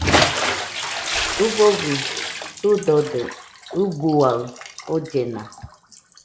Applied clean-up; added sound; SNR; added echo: none; Bathtub (filling or washing) / Splash, splatter; 3 dB; none.